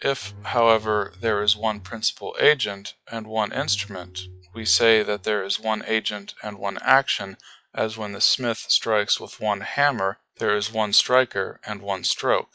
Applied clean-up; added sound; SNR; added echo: classical method log-MMSE.